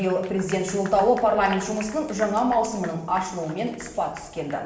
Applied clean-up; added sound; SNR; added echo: none; Applause / Clapping; 18 dB; reverberation time 1.0 s.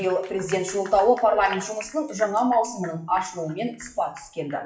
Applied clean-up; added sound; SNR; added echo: classical method WPE with log-MMSE.